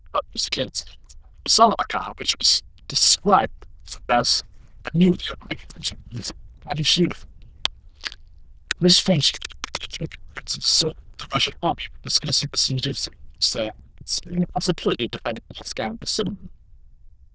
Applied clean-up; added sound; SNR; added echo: neural diffusion model UNIVERSE++.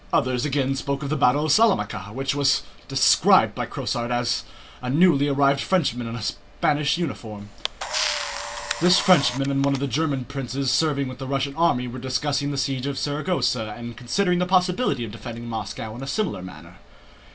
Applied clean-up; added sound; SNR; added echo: none; Camera; 7 dB; none.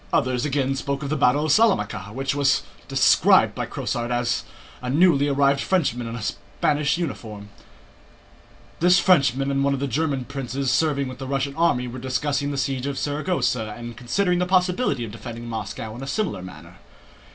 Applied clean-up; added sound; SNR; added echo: none; none; none; none.